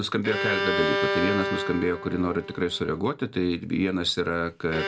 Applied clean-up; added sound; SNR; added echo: none; Bowed string instrument; 4 dB; none.